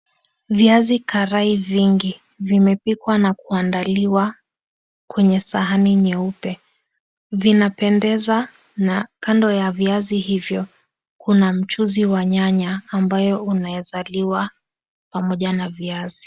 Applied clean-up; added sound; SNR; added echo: none; none; none; none.